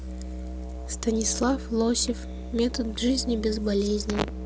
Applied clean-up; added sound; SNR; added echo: none; Musical instrument; 8 dB; none.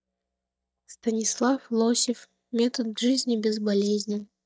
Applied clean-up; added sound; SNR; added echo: neural mask model DeepFilterNet 3.